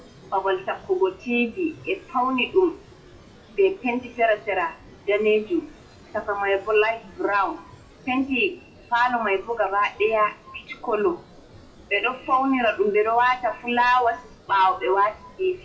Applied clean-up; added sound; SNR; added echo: classical method WPE with log-MMSE.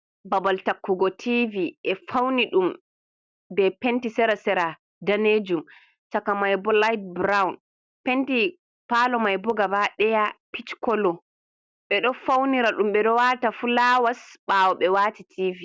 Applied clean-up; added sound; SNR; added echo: none; none; none; none.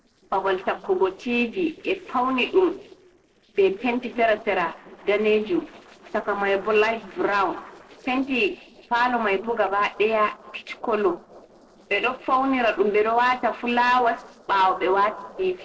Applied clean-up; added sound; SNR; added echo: neural separator model SepFormer DNS4.